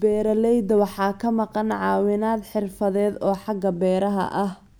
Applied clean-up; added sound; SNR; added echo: none; none; none; none.